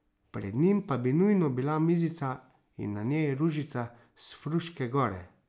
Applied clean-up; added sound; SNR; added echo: none; none; none; none.